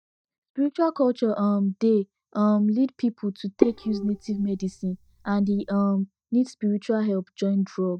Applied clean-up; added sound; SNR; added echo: neural mask model DeepFilterNet 3.